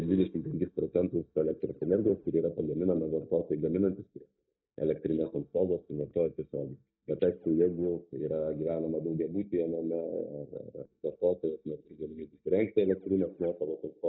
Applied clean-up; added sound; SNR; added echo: neural mask model DeepFilterNet 3.